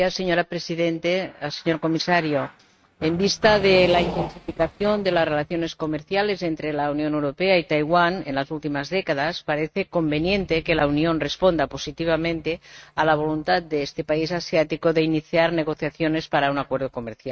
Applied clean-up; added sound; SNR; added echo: neural mask model RNNoise.